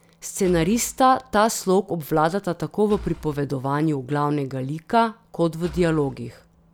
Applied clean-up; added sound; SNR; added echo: none; Engine / Car; 19 dB; none.